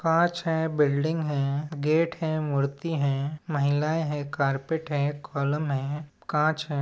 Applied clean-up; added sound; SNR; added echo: none; none; none; none.